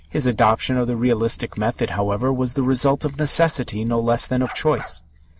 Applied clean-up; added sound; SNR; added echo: none; Bark; 16 dB; none.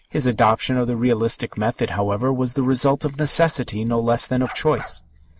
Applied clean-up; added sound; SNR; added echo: neural mask model Resemble Enhance denoiser.